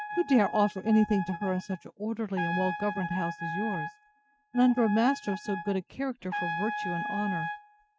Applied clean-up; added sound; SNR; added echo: neural mask model RNNoise.